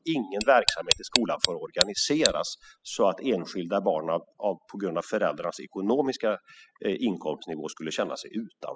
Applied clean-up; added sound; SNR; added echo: classical method spectral subtraction.